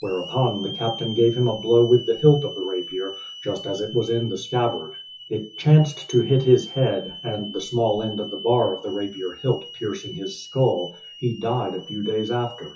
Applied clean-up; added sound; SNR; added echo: classical method WPE with log-MMSE.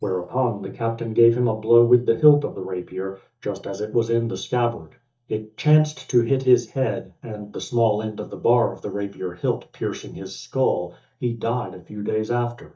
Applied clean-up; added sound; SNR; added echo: neural mask model DeepFilterNet 3.